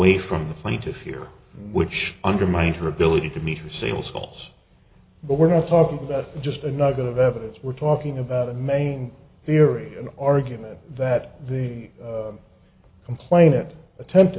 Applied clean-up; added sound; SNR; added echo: none; none; none; none.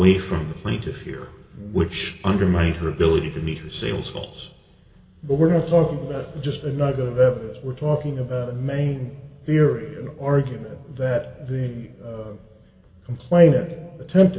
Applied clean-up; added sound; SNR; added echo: none; none; none; reverberation time 1.6 s.